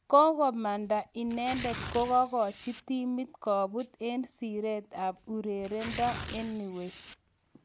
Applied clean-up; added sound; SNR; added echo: none; Tearing; 15 dB; none.